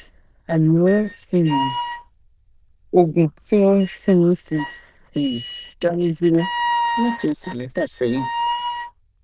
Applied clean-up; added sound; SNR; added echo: neural diffusion model UNIVERSE++.